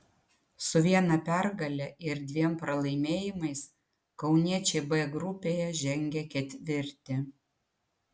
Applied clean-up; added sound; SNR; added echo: none; none; none; none.